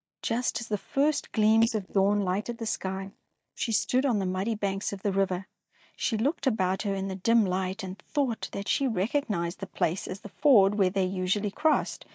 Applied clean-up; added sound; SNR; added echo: neural mask model DeepFilterNet 3.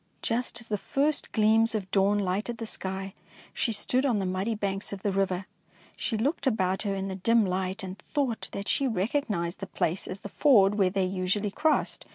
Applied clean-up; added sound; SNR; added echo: none; none; none; none.